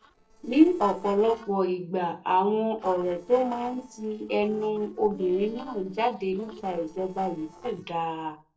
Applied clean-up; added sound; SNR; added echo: neural separator model SepFormer DNS4.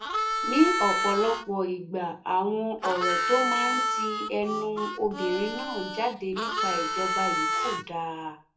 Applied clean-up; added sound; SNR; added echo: none; Harmonica; 1 dB; reverberation time 0.3 s.